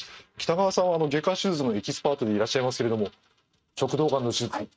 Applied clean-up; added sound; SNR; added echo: neural mask model RNNoise.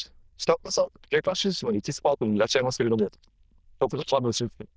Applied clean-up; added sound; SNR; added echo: neural diffusion model UNIVERSE++.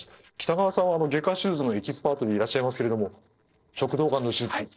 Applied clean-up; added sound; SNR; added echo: neural separator model SepFormer DNS4.